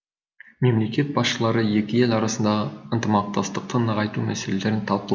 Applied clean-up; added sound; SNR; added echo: none; none; none; none.